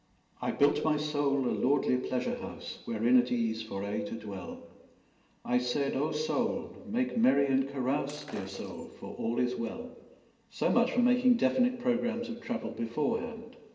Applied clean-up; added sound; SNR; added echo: none; Shatter; 19 dB; reverberation time 0.9 s.